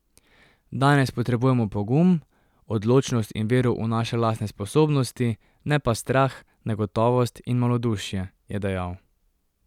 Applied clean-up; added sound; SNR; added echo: none; none; none; none.